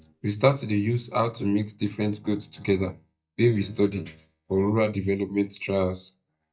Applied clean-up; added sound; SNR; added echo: neural mask model DeepFilterNet 3.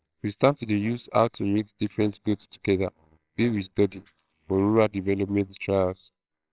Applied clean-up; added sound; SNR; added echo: neural separator model SepFormer WHAMR!.